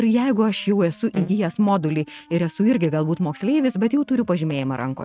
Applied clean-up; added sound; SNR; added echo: neural mask model RNNoise.